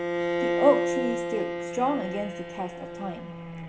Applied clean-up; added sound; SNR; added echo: none; Bowed string instrument; 1 dB; none.